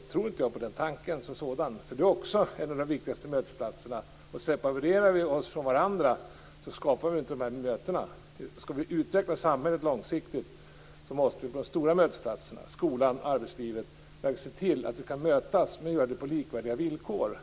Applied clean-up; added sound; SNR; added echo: none; none; none; none.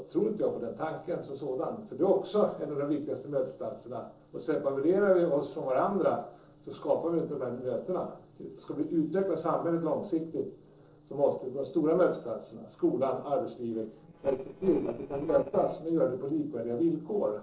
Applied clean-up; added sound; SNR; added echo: neural separator model SepFormer DNS4.